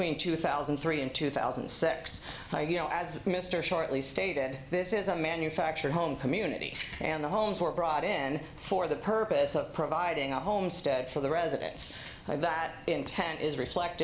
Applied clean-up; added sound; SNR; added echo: none; none; none; none.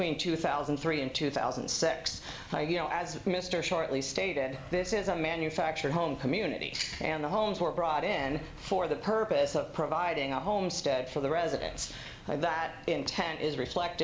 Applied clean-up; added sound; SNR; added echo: none; Animal; 18 dB; none.